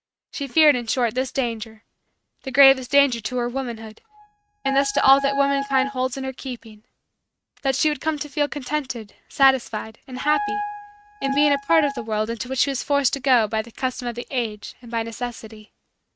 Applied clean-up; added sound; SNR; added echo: neural mask model RNNoise.